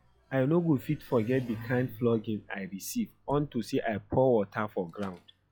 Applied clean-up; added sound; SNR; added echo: classical method log-MMSE.